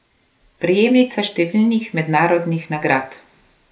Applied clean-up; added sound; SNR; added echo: none; none; none; none.